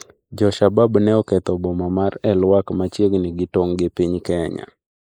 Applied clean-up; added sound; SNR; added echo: neural mask model Resemble Enhance denoiser.